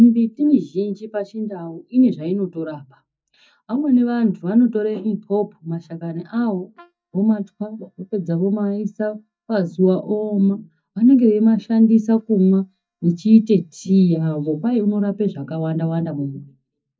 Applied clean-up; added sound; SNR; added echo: neural mask model DeepFilterNet 3.